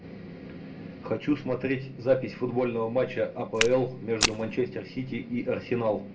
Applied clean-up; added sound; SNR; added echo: none; Walk, footsteps; 2 dB; reverberation time 0.2 s.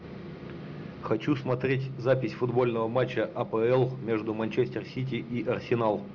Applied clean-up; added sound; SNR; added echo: none; none; none; none.